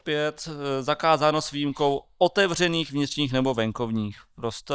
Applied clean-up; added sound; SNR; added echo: neural mask model DeepFilterNet 3.